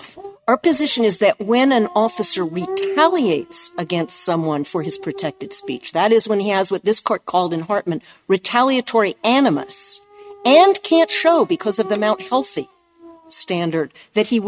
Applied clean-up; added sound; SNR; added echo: neural mask model RNNoise.